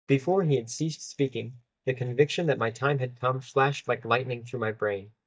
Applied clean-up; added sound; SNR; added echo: neural mask model DeepFilterNet 3.